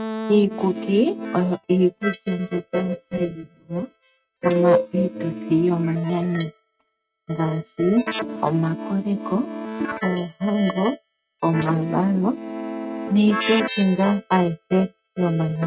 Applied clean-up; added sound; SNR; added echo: neural mask model RNNoise.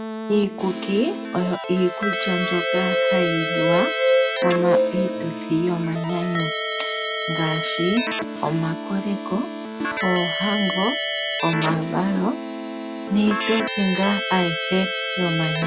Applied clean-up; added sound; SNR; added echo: none; Keyboard (musical) + Glass; 1 dB; none.